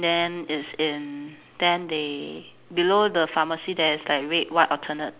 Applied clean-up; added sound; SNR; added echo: none; none; none; none.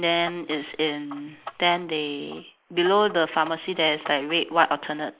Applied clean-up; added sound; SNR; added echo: neural mask model Resemble Enhance denoiser.